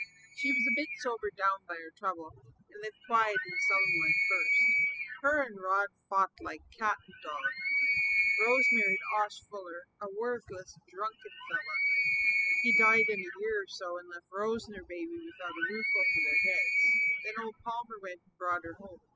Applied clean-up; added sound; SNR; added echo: classical method spectral subtraction.